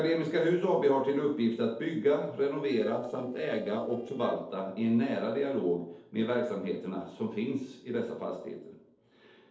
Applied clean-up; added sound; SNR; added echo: neural separator model SepFormer DNS4.